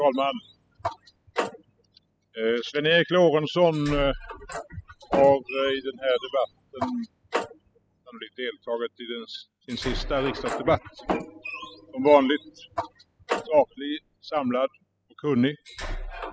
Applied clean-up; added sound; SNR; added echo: classical method spectral subtraction.